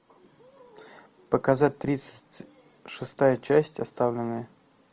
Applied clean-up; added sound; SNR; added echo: none; none; none; none.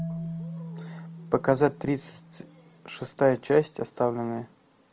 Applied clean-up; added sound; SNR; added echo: none; Marimba, xylophone; 13 dB; none.